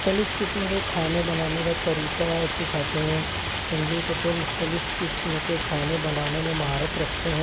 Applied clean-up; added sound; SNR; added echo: none; Stream; 0 dB; none.